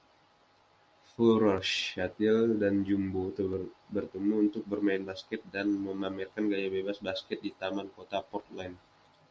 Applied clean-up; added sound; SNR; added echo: none; none; none; none.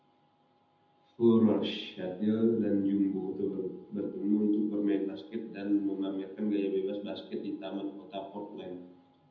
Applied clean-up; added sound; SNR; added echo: none; none; none; reverberation time 0.8 s.